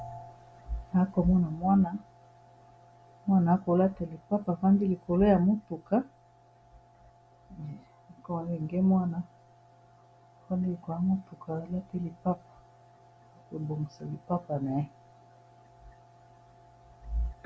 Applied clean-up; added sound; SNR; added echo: none; none; none; none.